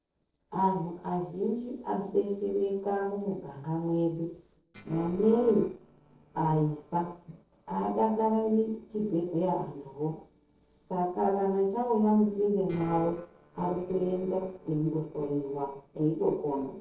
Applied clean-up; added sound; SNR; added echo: neural separator model SepFormer DNS4.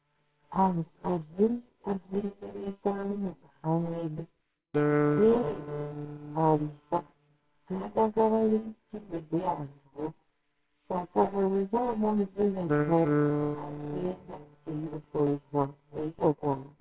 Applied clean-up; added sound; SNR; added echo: neural separator model SepFormer WHAMR!.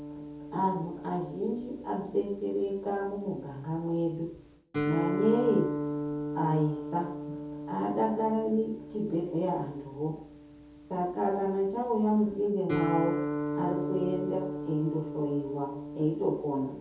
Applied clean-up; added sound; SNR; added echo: none; Guitar; 6 dB; reverberation time 0.6 s.